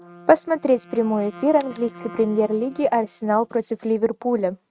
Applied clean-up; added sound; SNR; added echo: neural mask model RNNoise.